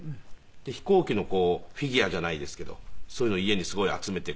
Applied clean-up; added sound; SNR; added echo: none; Chirp, tweet; 7 dB; none.